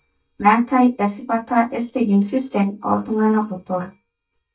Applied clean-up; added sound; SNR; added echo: neural mask model DeepFilterNet 3.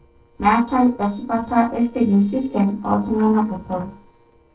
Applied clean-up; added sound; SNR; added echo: neural separator model SepFormer DNS4.